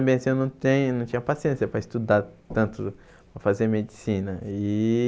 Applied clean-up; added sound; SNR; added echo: none; none; none; none.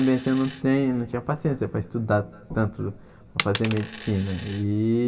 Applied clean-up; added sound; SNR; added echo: none; Coin (dropping); 13 dB; reverberation time 2.7 s.